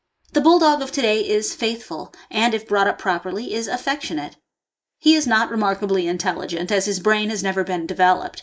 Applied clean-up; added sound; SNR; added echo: neural mask model Resemble Enhance denoiser.